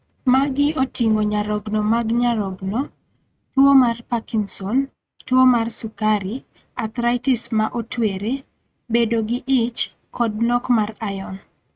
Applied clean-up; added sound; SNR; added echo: neural mask model RNNoise.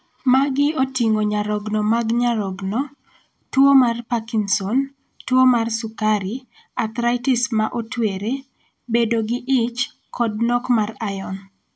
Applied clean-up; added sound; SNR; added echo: none; none; none; none.